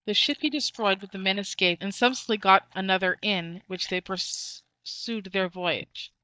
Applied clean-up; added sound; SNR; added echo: neural mask model DeepFilterNet 3.